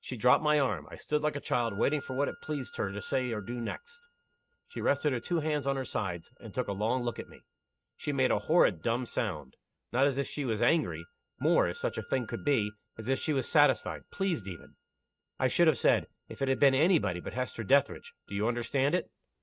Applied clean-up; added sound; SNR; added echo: neural mask model RNNoise.